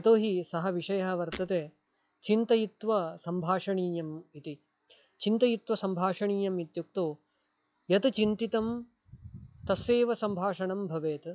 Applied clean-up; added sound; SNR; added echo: classical method log-MMSE.